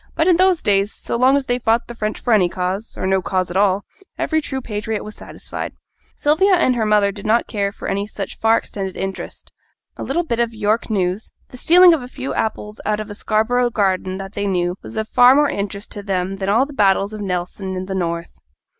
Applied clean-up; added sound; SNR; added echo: none; none; none; none.